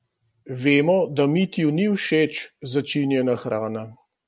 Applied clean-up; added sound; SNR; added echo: none; none; none; none.